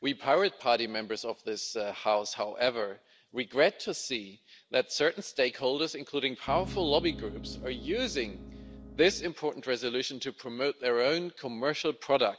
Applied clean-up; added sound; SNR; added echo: none; Piano; 11 dB; none.